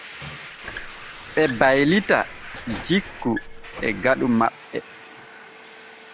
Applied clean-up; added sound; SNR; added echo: none; Domestic sounds, home sounds + Squeak; 14 dB; none.